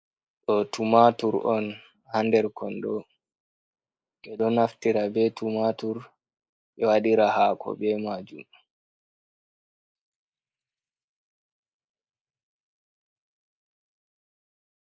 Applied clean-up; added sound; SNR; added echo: neural mask model Resemble Enhance denoiser.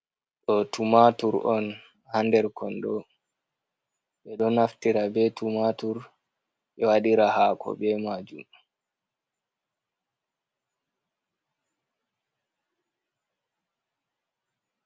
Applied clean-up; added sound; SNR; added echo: none; none; none; none.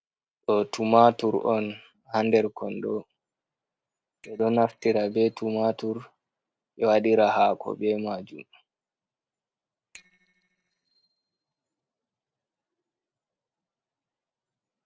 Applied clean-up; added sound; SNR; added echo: neural separator model SepFormer DNS4.